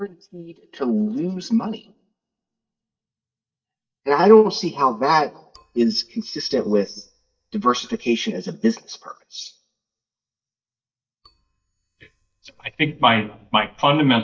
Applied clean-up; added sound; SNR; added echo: neural mask model DeepFilterNet 3.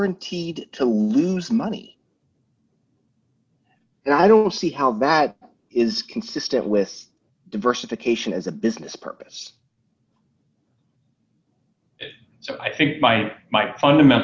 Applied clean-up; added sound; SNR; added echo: none; none; none; none.